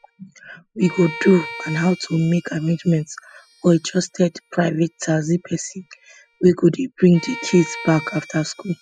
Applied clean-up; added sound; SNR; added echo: classical method spectral subtraction.